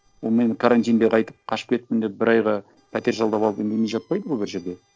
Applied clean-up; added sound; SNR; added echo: neural separator model SepFormer DNS4.